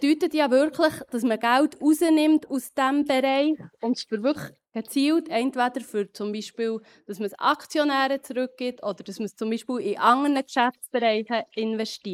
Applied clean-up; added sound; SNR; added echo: neural mask model Resemble Enhance denoiser.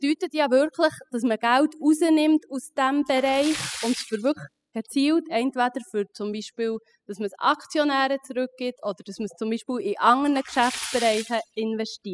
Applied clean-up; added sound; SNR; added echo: classical method spectral subtraction.